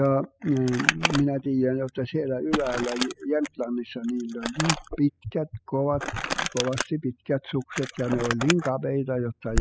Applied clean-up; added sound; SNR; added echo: classical method spectral subtraction.